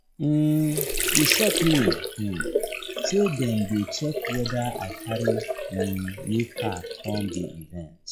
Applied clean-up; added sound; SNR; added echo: classical method log-MMSE.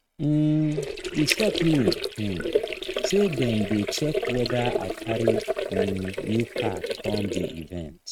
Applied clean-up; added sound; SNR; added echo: neural mask model RNNoise.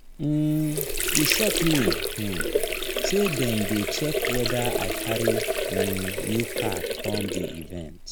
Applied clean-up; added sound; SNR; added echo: none; Sink (filling or washing) / Water; -1 dB; none.